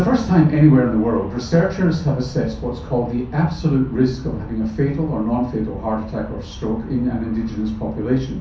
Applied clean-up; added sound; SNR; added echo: none; Aircraft; 14 dB; reverberation time 0.6 s.